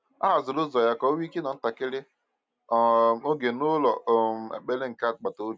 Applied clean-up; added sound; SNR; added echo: none; none; none; none.